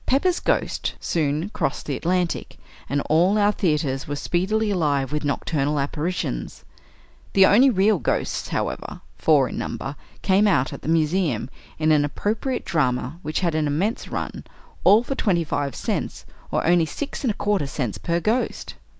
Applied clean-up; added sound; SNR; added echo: none; none; none; none.